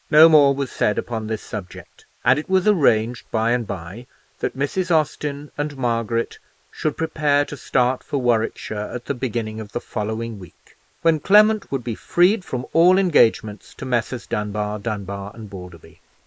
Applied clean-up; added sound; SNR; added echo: neural mask model Resemble Enhance denoiser.